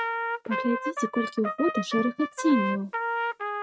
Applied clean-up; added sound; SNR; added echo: neural mask model RNNoise.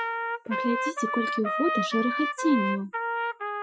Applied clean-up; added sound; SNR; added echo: classical method Wiener filter.